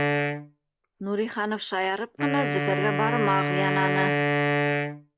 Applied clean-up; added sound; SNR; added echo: none; Wind instrument, woodwind instrument; -2 dB; none.